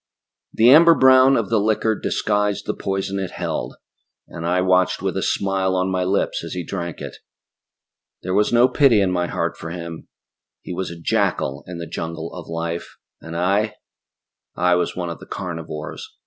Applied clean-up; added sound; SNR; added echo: none; none; none; none.